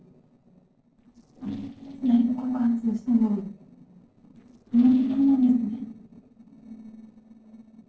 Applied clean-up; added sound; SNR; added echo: neural separator model SepFormer DNS4.